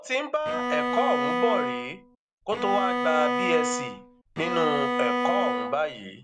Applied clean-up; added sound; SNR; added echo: none; Bowed string instrument; -1 dB; none.